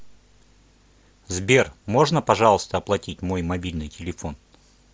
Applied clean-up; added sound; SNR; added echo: none; none; none; none.